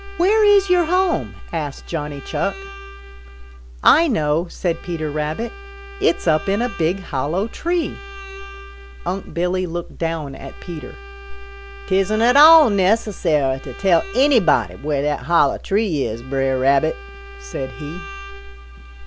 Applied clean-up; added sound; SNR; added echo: none; Bowed string instrument; 18 dB; none.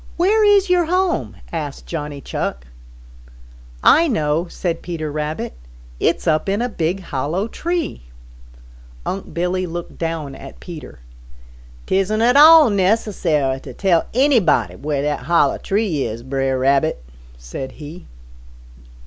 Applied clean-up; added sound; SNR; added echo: none; none; none; none.